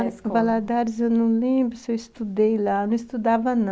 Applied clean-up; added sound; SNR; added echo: none; none; none; none.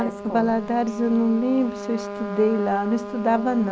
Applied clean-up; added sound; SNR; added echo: none; Trumpet; 11 dB; none.